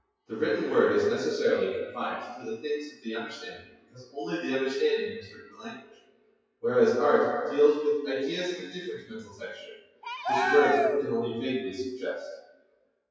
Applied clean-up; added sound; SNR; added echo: classical method WPE with log-MMSE.